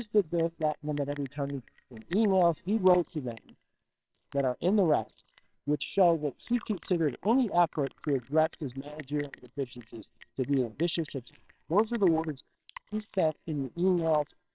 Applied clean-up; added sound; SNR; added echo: neural separator model SepFormer WHAMR!.